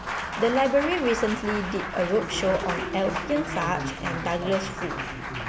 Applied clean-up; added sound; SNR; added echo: none; Applause; 5 dB; none.